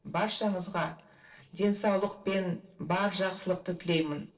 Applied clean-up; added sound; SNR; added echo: neural separator model SepFormer DNS4.